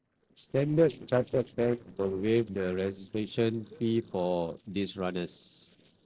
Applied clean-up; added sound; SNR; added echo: neural separator model SepFormer DNS4.